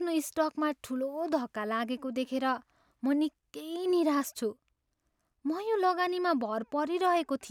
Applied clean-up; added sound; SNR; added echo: none; none; none; none.